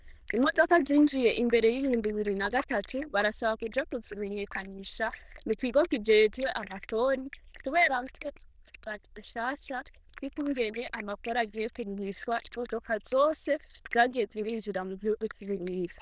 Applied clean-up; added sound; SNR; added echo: neural diffusion model UNIVERSE++.